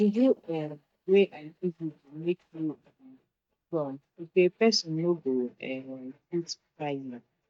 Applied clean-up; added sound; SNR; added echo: neural mask model DeepFilterNet 3.